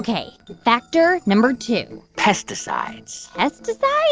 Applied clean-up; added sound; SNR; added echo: neural separator model SepFormer DNS4.